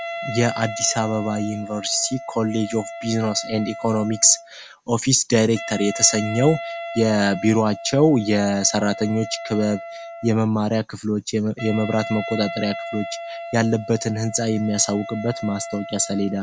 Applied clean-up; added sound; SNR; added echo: none; Wind instrument, woodwind instrument; 12 dB; none.